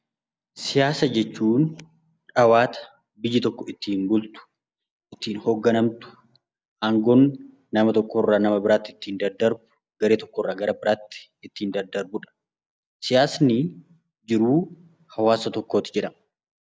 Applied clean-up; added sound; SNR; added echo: none; none; none; none.